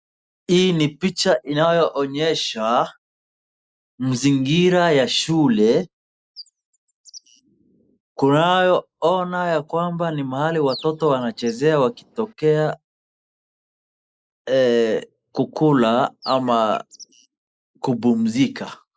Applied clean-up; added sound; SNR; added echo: neural mask model Resemble Enhance denoiser.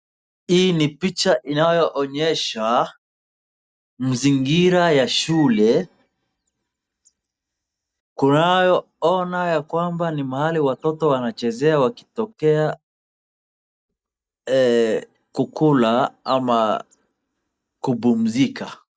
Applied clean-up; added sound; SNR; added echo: neural mask model DeepFilterNet 3.